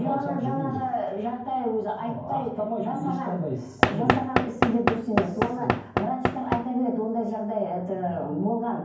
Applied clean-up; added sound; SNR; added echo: none; Knock / Wood; -1 dB; reverberation time 0.9 s.